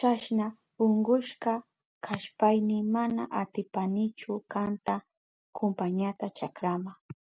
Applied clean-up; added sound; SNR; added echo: none; none; none; none.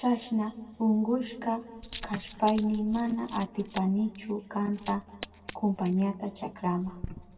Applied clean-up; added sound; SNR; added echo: none; Coin (dropping); 17 dB; reverberation time 1.7 s.